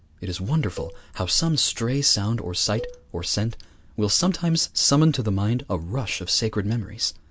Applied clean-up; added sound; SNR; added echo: none; Cowbell; 18 dB; none.